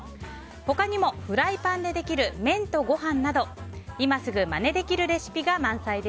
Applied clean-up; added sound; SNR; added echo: none; none; none; none.